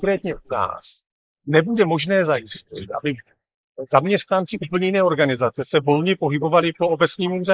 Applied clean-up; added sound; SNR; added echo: neural mask model Resemble Enhance denoiser.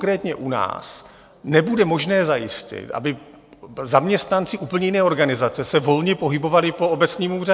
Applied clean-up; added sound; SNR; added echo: none; none; none; none.